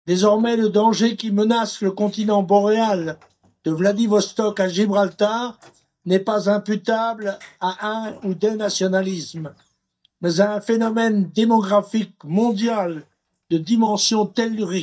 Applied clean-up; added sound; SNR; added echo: neural mask model DeepFilterNet 3.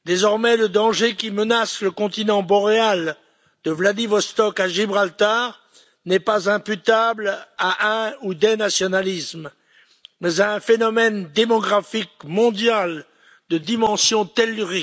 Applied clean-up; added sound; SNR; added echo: none; none; none; none.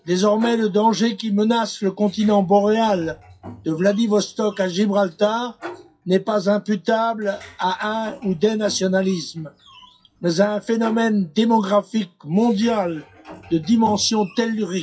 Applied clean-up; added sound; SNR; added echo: classical method WPE with log-MMSE.